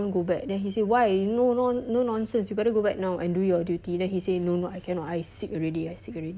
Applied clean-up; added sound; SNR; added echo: none; none; none; none.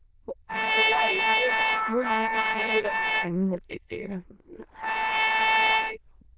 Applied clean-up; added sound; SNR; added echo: neural diffusion model UNIVERSE++.